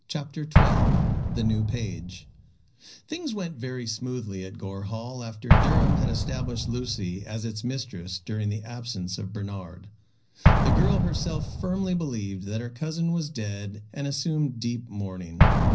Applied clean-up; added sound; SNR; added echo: none; Explosion; -4 dB; reverberation time 0.5 s.